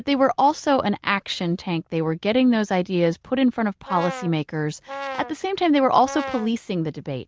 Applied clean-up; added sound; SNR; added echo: none; Brass instrument; 12 dB; none.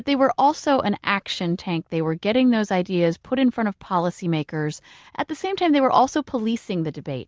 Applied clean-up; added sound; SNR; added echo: none; none; none; none.